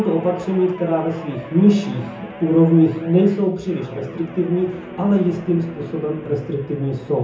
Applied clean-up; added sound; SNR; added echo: none; Guitar; 17 dB; reverberation time 0.5 s.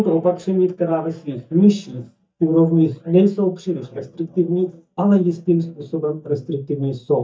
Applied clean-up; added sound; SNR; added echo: neural mask model DeepFilterNet 3.